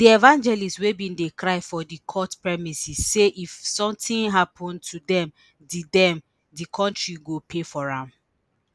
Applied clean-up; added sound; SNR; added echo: none; none; none; none.